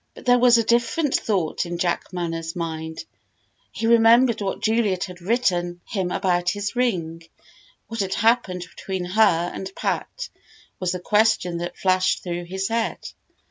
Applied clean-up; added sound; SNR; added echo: none; none; none; none.